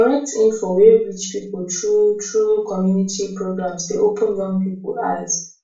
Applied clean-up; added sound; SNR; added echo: none; none; none; reverberation time 0.4 s.